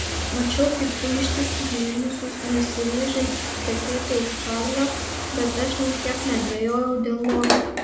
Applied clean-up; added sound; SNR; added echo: none; Bathtub (filling or washing); 2 dB; reverberation time 0.7 s.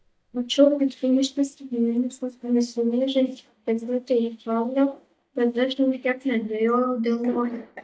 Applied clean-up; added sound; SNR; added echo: neural mask model DeepFilterNet 3.